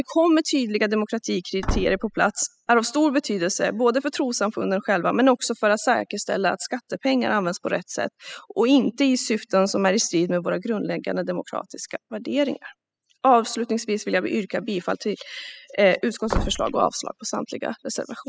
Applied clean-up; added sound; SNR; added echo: classical method spectral subtraction.